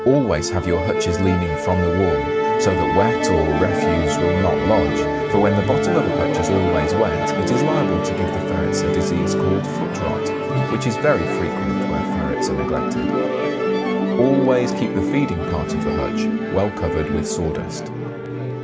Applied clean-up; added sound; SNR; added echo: none; Musical instrument; -1 dB; none.